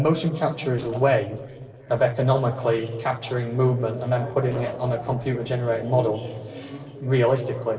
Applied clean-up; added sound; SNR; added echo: neural separator model SepFormer DNS4.